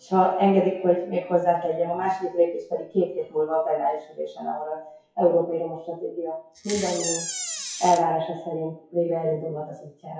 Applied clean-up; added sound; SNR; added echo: classical method WPE with log-MMSE.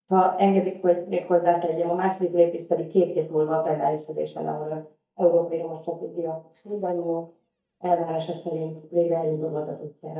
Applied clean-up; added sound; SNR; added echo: neural mask model DeepFilterNet 3.